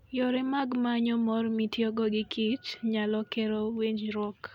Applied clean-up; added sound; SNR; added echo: none; none; none; none.